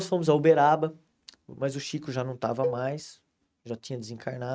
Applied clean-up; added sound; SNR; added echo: neural mask model RNNoise.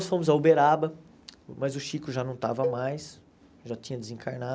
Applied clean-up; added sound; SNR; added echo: none; Cowbell; 10 dB; none.